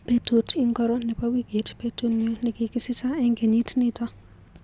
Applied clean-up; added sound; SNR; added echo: none; none; none; none.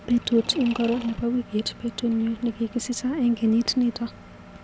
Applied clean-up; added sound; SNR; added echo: none; Engine + Mechanisms; 18 dB; none.